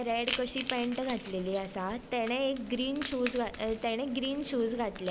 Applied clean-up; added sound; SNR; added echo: none; Crack / Crackle; 6 dB; none.